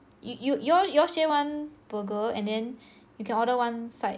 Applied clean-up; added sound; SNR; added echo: none; none; none; none.